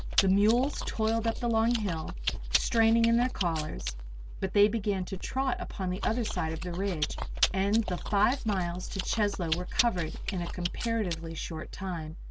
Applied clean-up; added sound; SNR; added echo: none; Chewing, mastication; 4 dB; none.